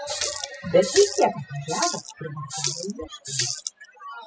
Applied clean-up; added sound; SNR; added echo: classical method spectral subtraction.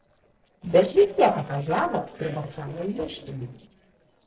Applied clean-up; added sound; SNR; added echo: neural separator model SepFormer DNS4.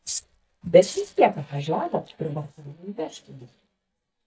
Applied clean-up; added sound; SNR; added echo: neural mask model DeepFilterNet 3.